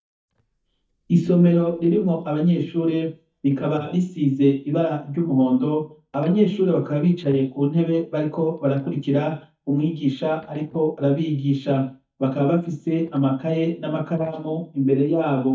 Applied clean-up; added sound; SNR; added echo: neural mask model DeepFilterNet 3.